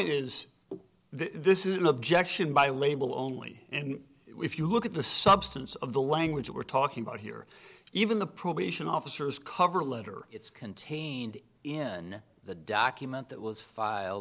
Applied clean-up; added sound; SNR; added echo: none; none; none; none.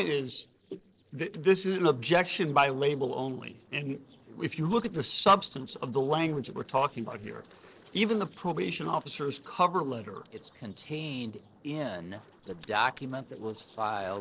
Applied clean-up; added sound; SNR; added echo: neural separator model SepFormer DNS4.